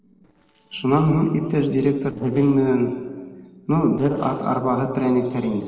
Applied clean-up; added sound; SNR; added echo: neural separator model SepFormer DNS4.